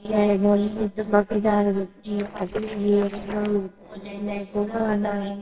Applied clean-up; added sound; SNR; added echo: neural separator model SepFormer WHAMR!.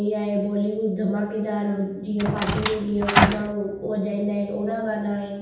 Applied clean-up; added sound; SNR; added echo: none; Door; -3 dB; reverberation time 0.9 s.